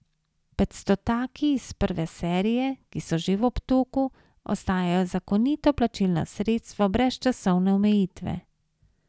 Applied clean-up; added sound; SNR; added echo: none; none; none; none.